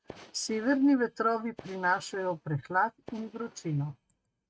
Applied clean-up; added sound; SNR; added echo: neural mask model RNNoise.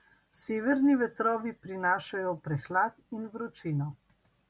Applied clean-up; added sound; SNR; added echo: none; none; none; none.